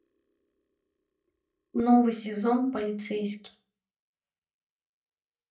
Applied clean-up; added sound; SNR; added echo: neural mask model DeepFilterNet 3.